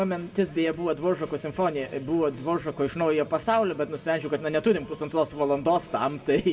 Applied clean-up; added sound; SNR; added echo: none; none; none; reverberation time 1.4 s.